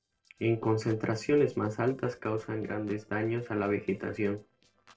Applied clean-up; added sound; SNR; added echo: neural separator model SepFormer DNS4.